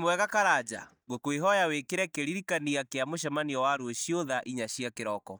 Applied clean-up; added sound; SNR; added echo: neural mask model DeepFilterNet 3.